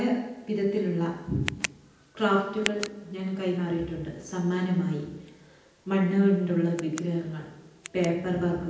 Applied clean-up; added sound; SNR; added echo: none; Tick; 15 dB; reverberation time 0.9 s.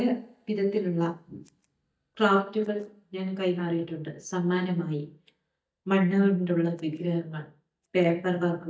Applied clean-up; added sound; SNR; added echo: neural mask model DeepFilterNet 3.